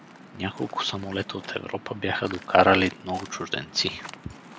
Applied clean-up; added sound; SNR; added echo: none; Waves, surf; 18 dB; none.